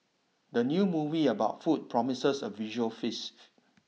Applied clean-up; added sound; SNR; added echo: none; none; none; none.